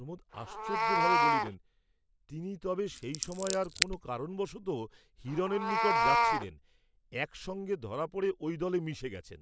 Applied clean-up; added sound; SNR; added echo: none; Meow + Scissors; -2 dB; none.